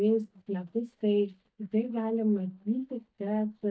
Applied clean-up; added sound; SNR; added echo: neural mask model DeepFilterNet 3.